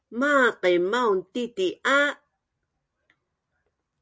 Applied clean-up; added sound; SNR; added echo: none; none; none; none.